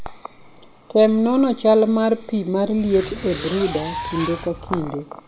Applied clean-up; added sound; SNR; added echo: none; Fireworks; 6 dB; none.